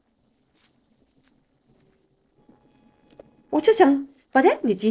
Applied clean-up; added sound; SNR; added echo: neural separator model SepFormer DNS4.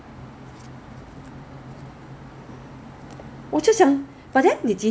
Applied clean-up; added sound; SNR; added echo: none; none; none; none.